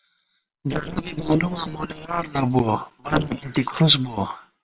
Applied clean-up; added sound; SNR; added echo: neural separator model SepFormer WHAM!.